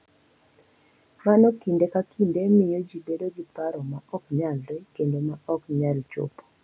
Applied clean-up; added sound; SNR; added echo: none; none; none; none.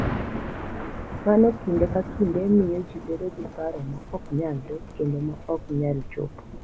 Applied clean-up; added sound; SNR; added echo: none; Thunder + Thunder; 8 dB; none.